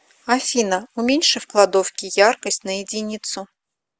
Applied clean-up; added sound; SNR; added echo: none; none; none; none.